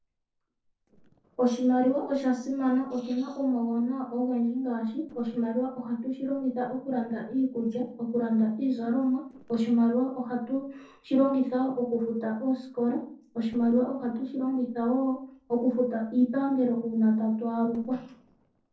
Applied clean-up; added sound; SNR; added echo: neural separator model SepFormer DNS4.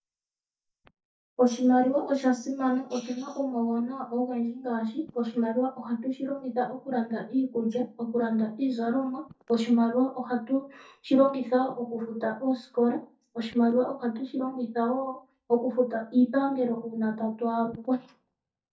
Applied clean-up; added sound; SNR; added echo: neural mask model DeepFilterNet 3.